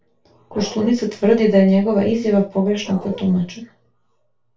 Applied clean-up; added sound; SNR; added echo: none; Bark; 15 dB; reverberation time 0.3 s.